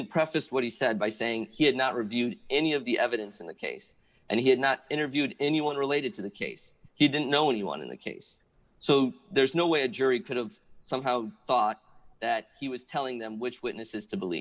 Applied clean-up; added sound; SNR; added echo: none; none; none; none.